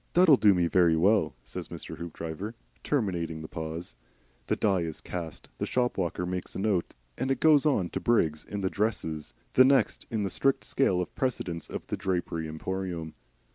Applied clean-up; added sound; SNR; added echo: none; none; none; none.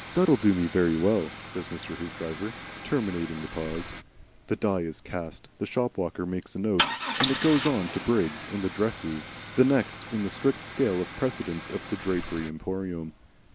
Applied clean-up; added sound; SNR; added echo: none; Idling / Engine starting / Car; 9 dB; none.